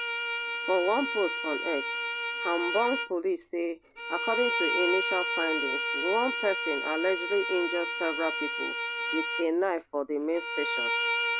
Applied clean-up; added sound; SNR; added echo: none; Bowed string instrument; 1 dB; none.